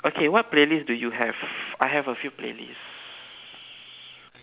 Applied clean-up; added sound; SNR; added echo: none; none; none; none.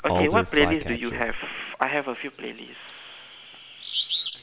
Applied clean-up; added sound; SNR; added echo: none; Bird vocalization, bird call, bird song; 3 dB; none.